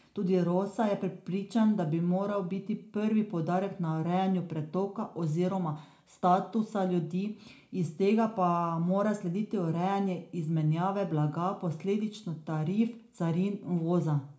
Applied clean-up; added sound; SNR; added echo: none; none; none; reverberation time 0.3 s.